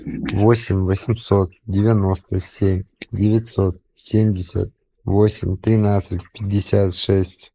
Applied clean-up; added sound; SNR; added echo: neural mask model Resemble Enhance denoiser.